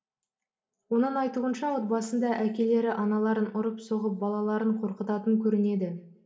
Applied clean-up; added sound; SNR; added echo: none; none; none; reverberation time 1.1 s.